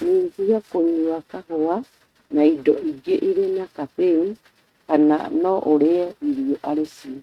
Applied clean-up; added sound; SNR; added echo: neural mask model RNNoise.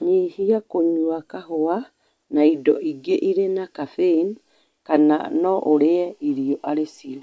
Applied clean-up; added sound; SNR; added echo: none; none; none; none.